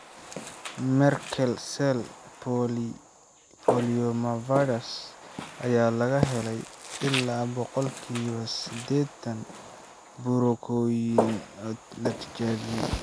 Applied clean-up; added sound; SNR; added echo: none; Walk, footsteps; 8 dB; none.